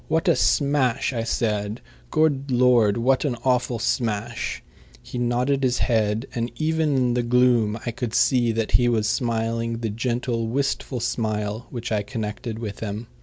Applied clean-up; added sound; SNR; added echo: none; none; none; none.